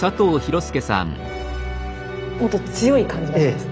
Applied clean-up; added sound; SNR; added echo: none; none; none; none.